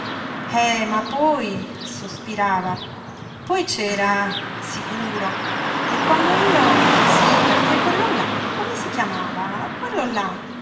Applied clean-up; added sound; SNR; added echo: none; Car passing by / Traffic noise, roadway noise; -2 dB; reverberation time 1.1 s.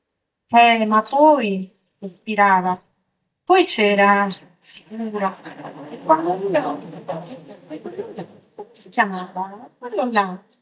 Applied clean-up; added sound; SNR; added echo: neural mask model DeepFilterNet 3.